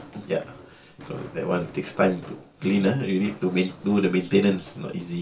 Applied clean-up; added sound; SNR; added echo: none; Walk, footsteps; 19 dB; reverberation time 0.2 s.